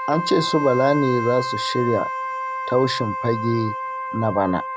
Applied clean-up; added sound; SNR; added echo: none; Wind instrument, woodwind instrument; 5 dB; none.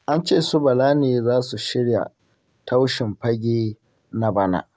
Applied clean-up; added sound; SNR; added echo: none; none; none; none.